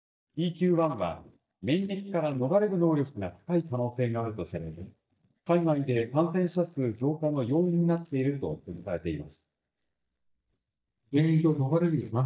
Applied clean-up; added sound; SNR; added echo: neural mask model DeepFilterNet 3.